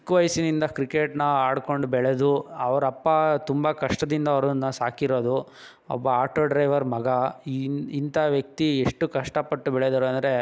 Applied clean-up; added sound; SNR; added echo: none; none; none; none.